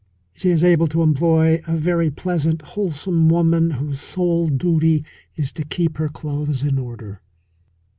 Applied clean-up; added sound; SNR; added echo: none; none; none; none.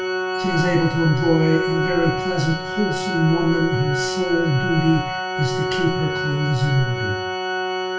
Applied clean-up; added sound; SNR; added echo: none; Organ; 3 dB; reverberation time 0.3 s.